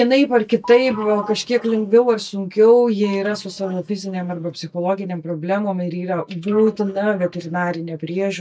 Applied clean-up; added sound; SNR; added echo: neural mask model DeepFilterNet 3.